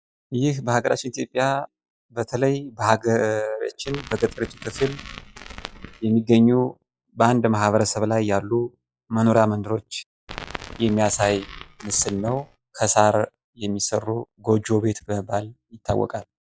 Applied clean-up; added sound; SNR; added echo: classical method log-MMSE.